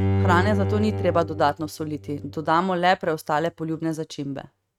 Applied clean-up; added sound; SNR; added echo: neural mask model RNNoise.